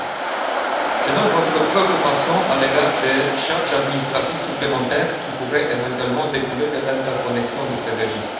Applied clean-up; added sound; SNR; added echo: none; Waves, surf; 2 dB; reverberation time 1.1 s.